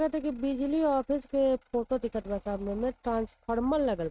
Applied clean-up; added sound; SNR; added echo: neural mask model RNNoise.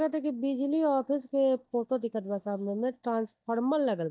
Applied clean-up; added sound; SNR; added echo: neural mask model DeepFilterNet 3.